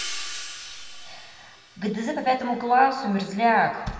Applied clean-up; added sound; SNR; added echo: none; Hi-hat; 15 dB; reverberation time 2.1 s.